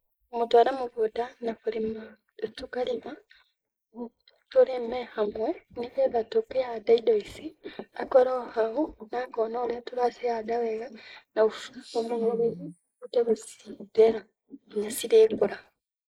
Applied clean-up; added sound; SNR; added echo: neural mask model Resemble Enhance denoiser.